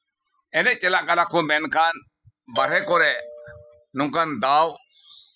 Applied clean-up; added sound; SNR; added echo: classical method spectral subtraction.